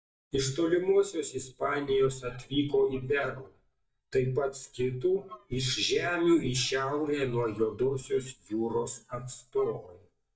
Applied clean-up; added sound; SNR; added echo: neural mask model DeepFilterNet 3.